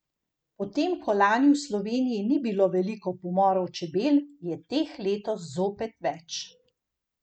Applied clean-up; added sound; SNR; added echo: none; none; none; none.